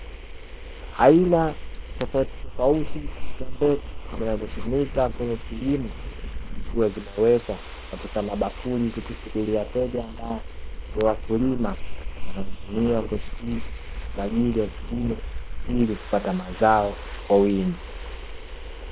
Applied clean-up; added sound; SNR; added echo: neural separator model SepFormer WHAM!.